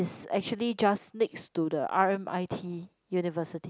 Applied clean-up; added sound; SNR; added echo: none; none; none; none.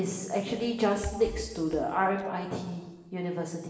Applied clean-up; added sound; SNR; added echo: none; Rattle / Breathing; 14 dB; reverberation time 1.2 s.